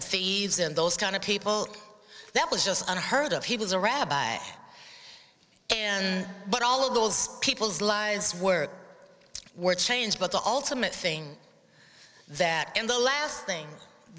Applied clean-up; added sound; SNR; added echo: none; none; none; none.